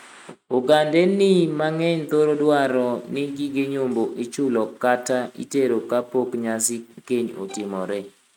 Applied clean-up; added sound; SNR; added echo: neural mask model RNNoise.